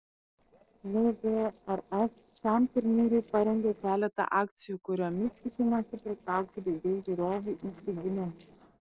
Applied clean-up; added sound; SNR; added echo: neural separator model SepFormer DNS4.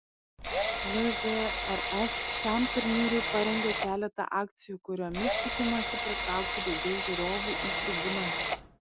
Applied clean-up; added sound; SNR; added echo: none; Drill; -1 dB; none.